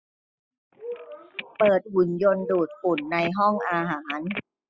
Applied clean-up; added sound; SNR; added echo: classical method spectral subtraction.